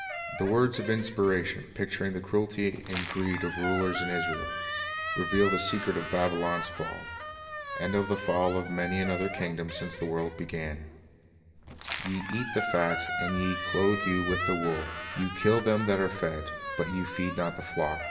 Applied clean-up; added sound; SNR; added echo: none; Squeak; 6 dB; reverberation time 2.5 s.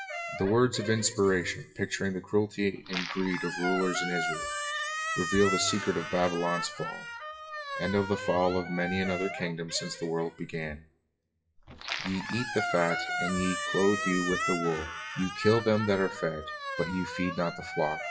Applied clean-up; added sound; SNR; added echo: classical method WPE with log-MMSE.